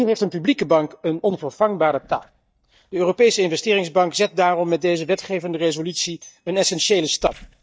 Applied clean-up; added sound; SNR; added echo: neural mask model DeepFilterNet 3.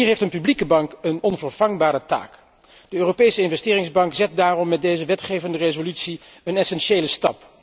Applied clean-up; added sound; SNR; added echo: none; none; none; none.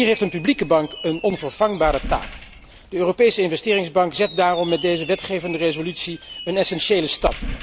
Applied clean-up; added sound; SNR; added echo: none; Squeak; 13 dB; none.